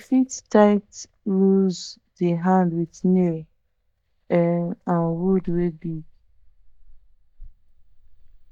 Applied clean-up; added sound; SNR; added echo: neural mask model DeepFilterNet 3.